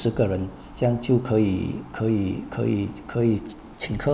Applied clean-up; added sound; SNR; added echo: none; none; none; none.